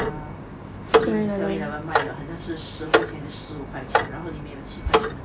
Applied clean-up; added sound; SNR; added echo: none; Clock; -5 dB; none.